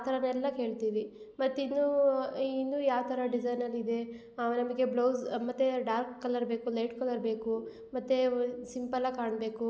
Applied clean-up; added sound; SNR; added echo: none; none; none; none.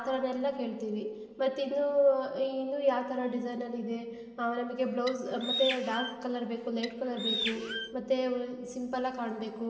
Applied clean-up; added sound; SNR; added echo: none; Bird; 6 dB; reverberation time 2.8 s.